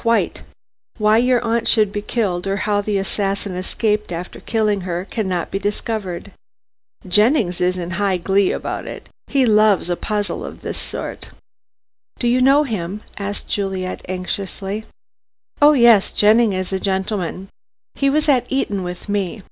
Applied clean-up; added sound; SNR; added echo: none; none; none; none.